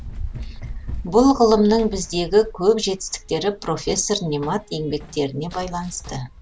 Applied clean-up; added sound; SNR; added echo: none; Run; 13 dB; none.